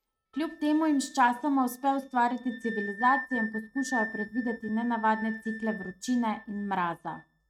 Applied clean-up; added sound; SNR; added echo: neural mask model RNNoise.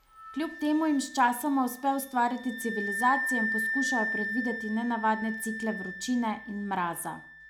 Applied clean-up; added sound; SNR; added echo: none; Wind instrument, woodwind instrument; 6 dB; none.